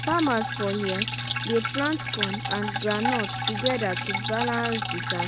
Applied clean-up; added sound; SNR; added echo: none; Drip; -4 dB; none.